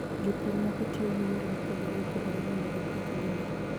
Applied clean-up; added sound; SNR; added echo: none; Microwave oven; -2 dB; none.